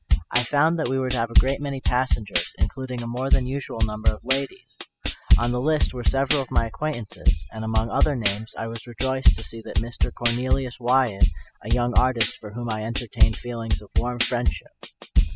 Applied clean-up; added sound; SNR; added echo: classical method spectral subtraction.